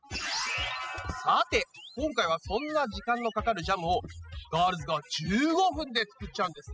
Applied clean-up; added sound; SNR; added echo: classical method spectral subtraction.